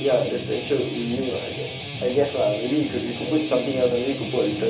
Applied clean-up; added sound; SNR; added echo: none; Guitar; 9 dB; reverberation time 0.3 s.